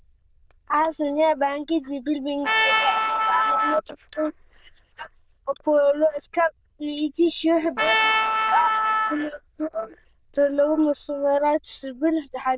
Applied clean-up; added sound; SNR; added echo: neural diffusion model UNIVERSE++.